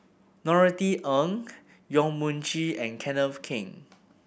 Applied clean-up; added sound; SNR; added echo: none; none; none; none.